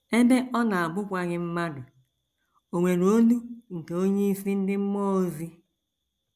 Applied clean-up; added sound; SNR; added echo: none; none; none; none.